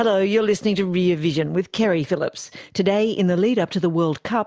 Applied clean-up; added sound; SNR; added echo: none; none; none; none.